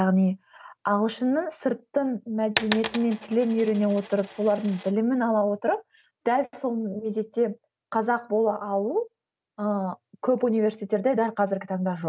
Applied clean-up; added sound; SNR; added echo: none; Coin (dropping); 10 dB; none.